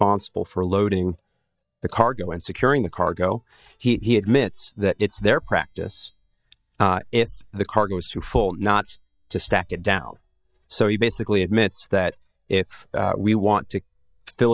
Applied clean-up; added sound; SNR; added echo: neural mask model DeepFilterNet 3.